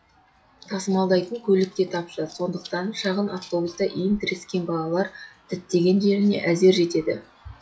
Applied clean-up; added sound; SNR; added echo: classical method log-MMSE.